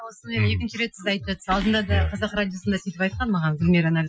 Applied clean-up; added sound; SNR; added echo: classical method Wiener filter.